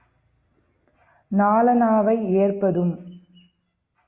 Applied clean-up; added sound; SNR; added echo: none; none; none; none.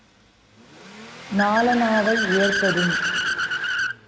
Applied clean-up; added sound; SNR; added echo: none; Accelerating, revving, vroom / Car; 1 dB; none.